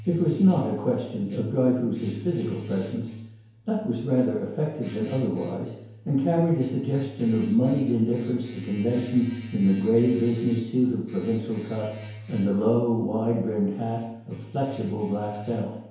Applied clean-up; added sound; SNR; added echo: none; Domestic sounds, home sounds; 16 dB; reverberation time 1.0 s.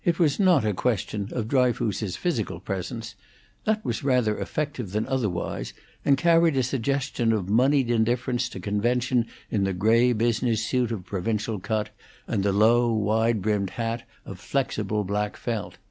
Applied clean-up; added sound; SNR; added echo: none; none; none; none.